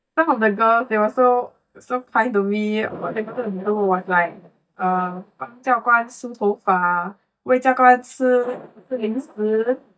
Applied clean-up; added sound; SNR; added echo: neural mask model DeepFilterNet 3.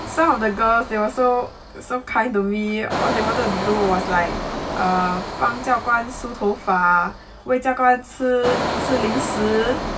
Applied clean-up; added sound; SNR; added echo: none; Engine; 7 dB; reverberation time 0.2 s.